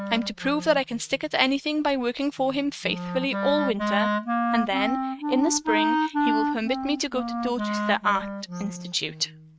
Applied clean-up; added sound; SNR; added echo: neural mask model RNNoise.